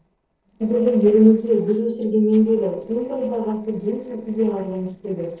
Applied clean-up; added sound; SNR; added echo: neural separator model SepFormer DNS4.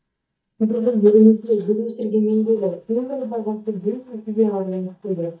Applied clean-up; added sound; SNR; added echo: neural mask model DeepFilterNet 3.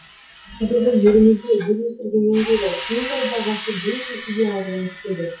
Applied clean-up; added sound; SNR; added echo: classical method WPE with log-MMSE.